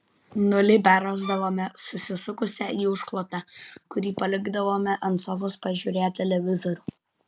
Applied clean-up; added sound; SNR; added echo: none; Bowed string instrument; 15 dB; none.